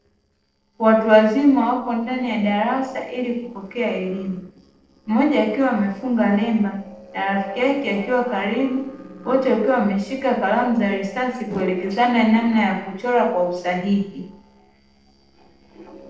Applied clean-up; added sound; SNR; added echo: neural separator model SepFormer DNS4.